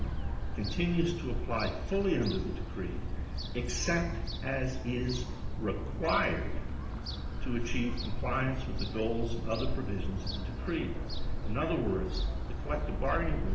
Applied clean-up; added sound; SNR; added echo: none; Gull, seagull / Fowl; -1 dB; reverberation time 0.8 s.